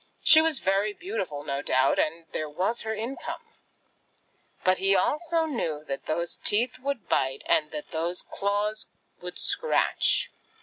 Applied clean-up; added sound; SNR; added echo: none; none; none; none.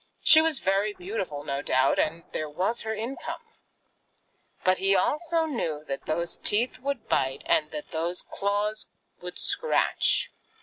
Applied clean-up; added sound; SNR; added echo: neural separator model SepFormer DNS4.